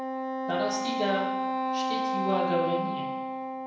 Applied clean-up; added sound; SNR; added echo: none; Wind instrument, woodwind instrument; -2 dB; reverberation time 0.9 s.